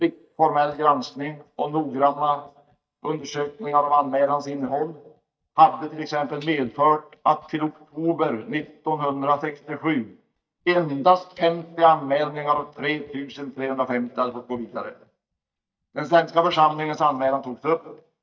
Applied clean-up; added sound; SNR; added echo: neural mask model DeepFilterNet 3.